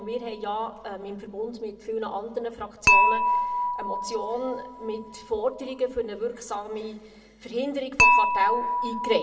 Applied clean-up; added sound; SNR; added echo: none; Dishes, pots, and pans / Chink, clink; -4 dB; reverberation time 1.0 s.